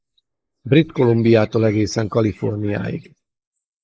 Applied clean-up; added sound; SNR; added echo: neural mask model Resemble Enhance denoiser.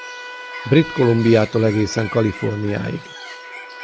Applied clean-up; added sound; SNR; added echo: none; Bird + Trumpet; 14 dB; none.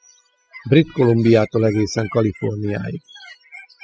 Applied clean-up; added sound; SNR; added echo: classical method spectral subtraction.